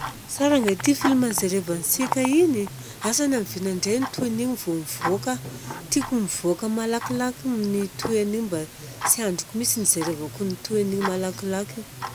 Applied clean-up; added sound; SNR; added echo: none; Tick-tock; 11 dB; none.